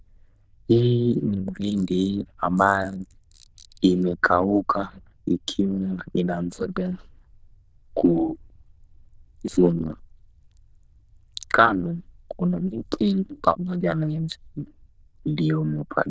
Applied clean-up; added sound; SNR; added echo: neural diffusion model UNIVERSE++.